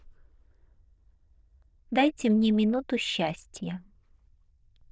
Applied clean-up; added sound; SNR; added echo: neural diffusion model UNIVERSE++.